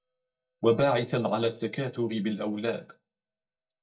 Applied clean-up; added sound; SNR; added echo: neural mask model DeepFilterNet 3.